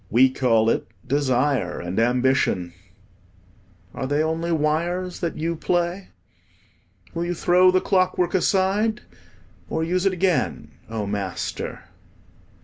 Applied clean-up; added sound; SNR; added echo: none; none; none; none.